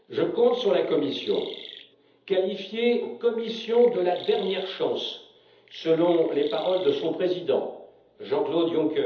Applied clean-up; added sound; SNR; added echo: none; Chirp, tweet; 18 dB; reverberation time 0.7 s.